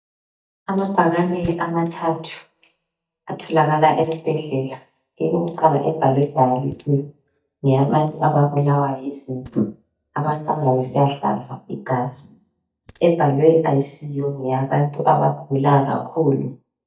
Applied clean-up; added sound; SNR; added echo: neural mask model DeepFilterNet 3.